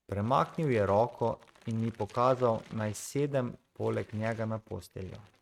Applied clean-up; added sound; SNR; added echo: neural mask model RNNoise.